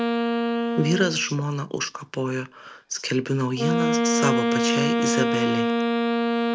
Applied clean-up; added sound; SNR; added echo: none; Wind instrument, woodwind instrument; -3 dB; none.